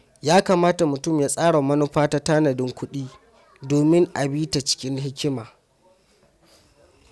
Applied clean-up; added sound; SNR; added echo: none; none; none; none.